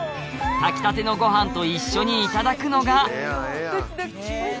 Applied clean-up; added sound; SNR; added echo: none; Keyboard (musical); 13 dB; none.